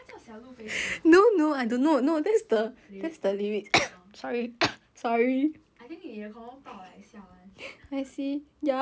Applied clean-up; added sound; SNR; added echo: none; none; none; none.